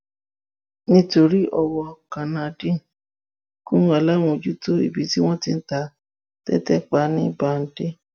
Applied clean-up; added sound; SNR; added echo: none; none; none; none.